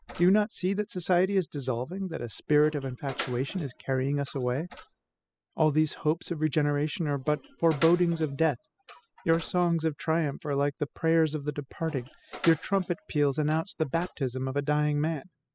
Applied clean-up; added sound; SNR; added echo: classical method spectral subtraction.